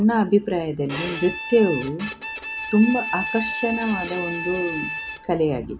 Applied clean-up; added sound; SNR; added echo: none; Bowed string instrument; 8 dB; none.